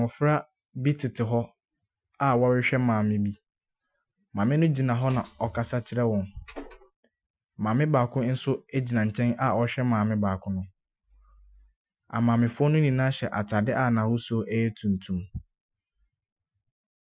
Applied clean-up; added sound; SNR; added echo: classical method Wiener filter.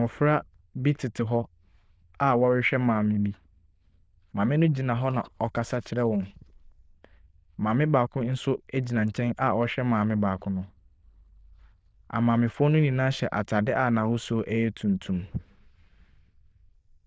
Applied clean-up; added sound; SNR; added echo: neural diffusion model UNIVERSE++.